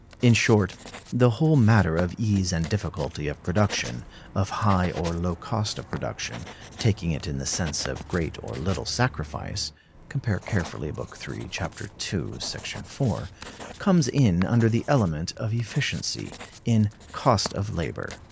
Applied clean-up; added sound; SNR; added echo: none; Writing; 17 dB; none.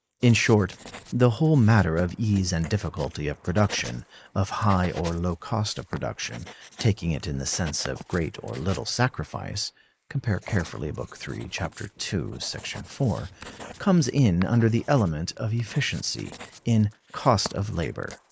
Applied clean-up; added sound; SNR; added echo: neural mask model Resemble Enhance denoiser.